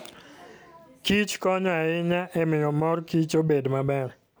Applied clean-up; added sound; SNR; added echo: none; none; none; none.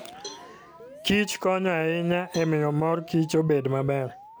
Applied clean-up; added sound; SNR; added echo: none; Cowbell + Alarm; 19 dB; none.